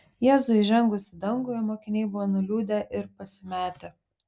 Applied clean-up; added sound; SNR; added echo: none; none; none; none.